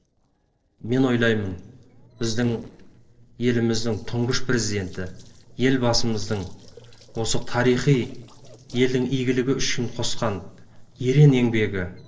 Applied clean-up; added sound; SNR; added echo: neural separator model SepFormer DNS4.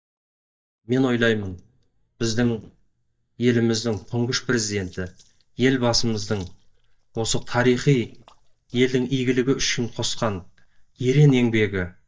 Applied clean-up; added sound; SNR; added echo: neural mask model DeepFilterNet 3.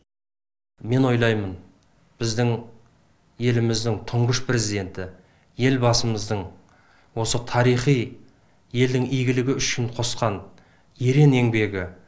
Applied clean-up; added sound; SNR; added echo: none; none; none; none.